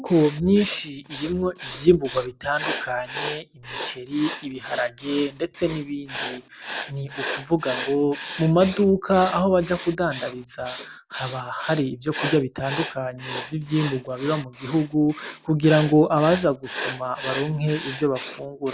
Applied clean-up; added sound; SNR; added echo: none; Writing; 12 dB; none.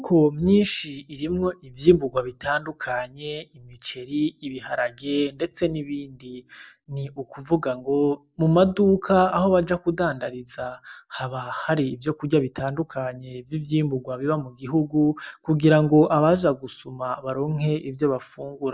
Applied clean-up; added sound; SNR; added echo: none; none; none; none.